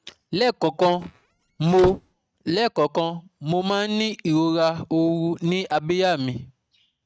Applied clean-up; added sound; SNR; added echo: neural mask model RNNoise.